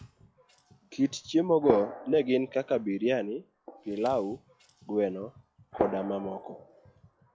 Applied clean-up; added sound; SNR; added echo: classical method log-MMSE.